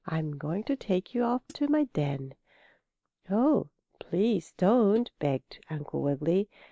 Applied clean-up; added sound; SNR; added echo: neural mask model DeepFilterNet 3.